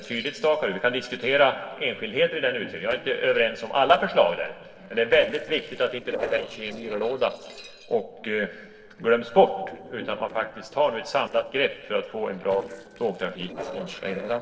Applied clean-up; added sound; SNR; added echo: neural separator model SepFormer DNS4.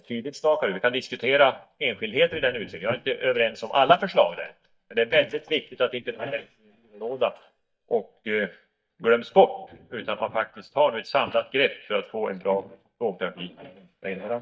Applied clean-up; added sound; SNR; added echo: neural mask model DeepFilterNet 3.